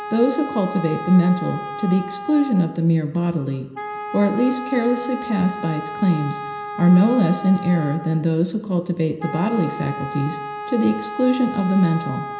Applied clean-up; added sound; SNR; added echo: none; Wind instrument, woodwind instrument; 11 dB; reverberation time 0.9 s.